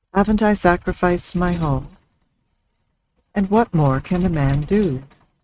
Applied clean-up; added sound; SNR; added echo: neural mask model RNNoise.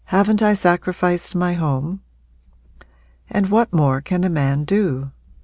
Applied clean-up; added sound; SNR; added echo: none; none; none; none.